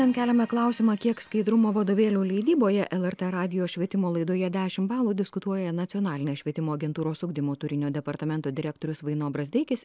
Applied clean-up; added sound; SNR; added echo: none; none; none; none.